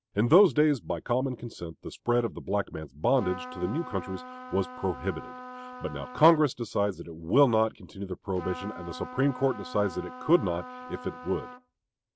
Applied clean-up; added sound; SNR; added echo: none; Trumpet; 14 dB; none.